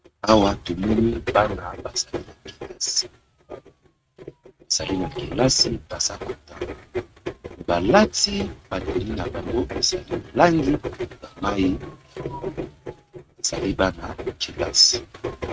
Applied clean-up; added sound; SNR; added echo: neural mask model RNNoise.